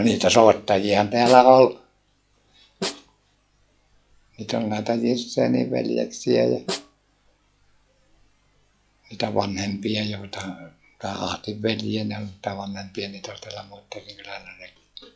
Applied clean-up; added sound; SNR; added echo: classical method log-MMSE.